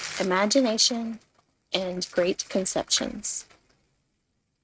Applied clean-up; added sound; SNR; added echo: neural mask model RNNoise.